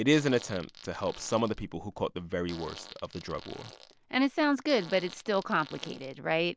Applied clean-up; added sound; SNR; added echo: none; Fart; 19 dB; none.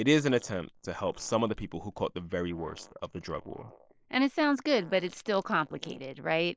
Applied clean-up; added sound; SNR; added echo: neural mask model Resemble Enhance denoiser.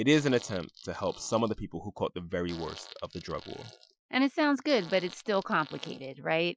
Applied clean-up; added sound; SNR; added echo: classical method Wiener filter.